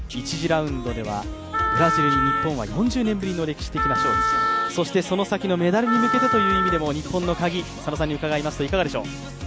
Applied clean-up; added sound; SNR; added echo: none; Wind instrument, woodwind instrument; 1 dB; none.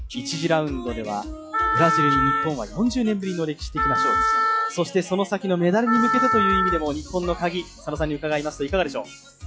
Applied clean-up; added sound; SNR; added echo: classical method log-MMSE.